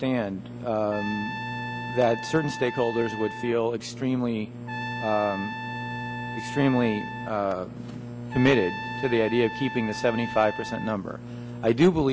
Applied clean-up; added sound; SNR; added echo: none; Trumpet; 10 dB; none.